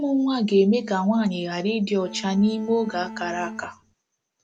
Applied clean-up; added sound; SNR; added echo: none; Bowed string instrument; 15 dB; none.